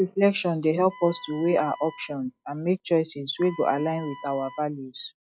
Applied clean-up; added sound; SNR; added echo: classical method log-MMSE.